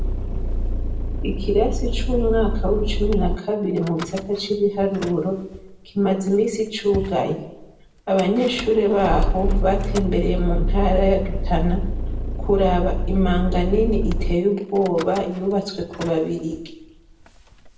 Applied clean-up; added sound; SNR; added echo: none; Idling / Engine starting / Door / Car; 2 dB; reverberation time 0.6 s.